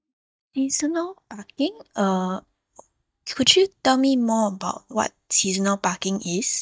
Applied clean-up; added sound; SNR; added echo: neural mask model DeepFilterNet 3.